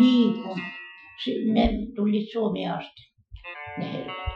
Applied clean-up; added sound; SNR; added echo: classical method Wiener filter.